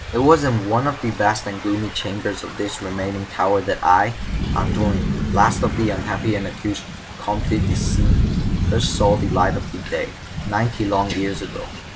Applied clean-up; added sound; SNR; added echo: none; Thunder / Rain; 3 dB; none.